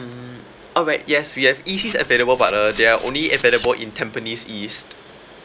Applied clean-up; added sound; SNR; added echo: none; Camera; 14 dB; none.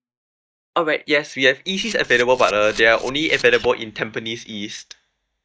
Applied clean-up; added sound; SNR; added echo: neural mask model DeepFilterNet 3.